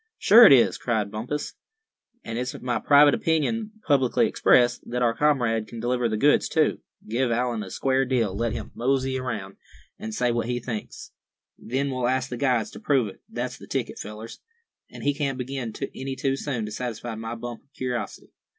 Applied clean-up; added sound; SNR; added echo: none; none; none; none.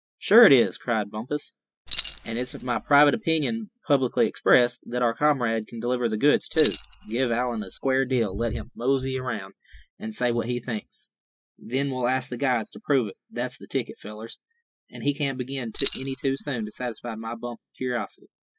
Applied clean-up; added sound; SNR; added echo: classical method spectral subtraction.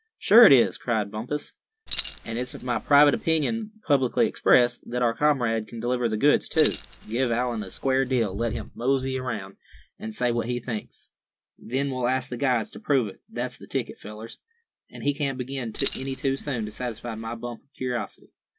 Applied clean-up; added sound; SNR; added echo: none; Keys jangling; 2 dB; none.